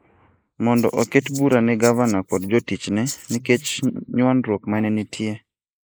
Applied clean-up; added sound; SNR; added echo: neural mask model Resemble Enhance denoiser.